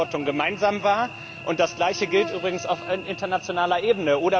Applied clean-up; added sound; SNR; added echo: none; Cricket / Buzz; 13 dB; none.